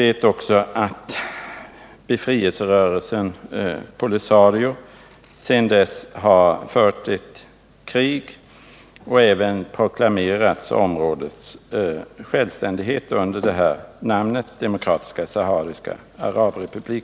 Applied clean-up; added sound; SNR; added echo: none; none; none; none.